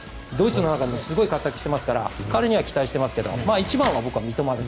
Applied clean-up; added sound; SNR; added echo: none; Slam; 17 dB; none.